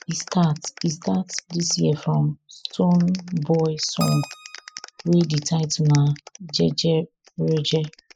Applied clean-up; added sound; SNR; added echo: classical method spectral subtraction.